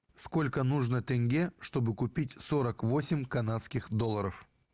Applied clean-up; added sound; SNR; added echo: none; none; none; none.